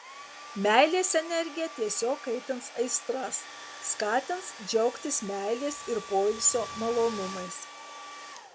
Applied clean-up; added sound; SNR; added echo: none; Domestic sounds, home sounds; 13 dB; none.